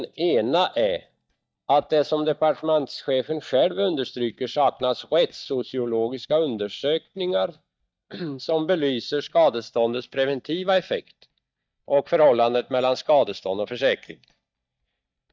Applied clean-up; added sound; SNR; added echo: neural mask model DeepFilterNet 3.